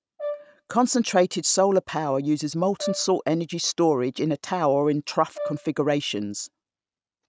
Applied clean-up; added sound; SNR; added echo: none; Brass instrument; 13 dB; none.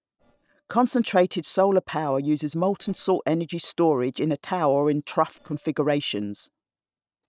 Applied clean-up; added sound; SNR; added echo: neural separator model SepFormer DNS4.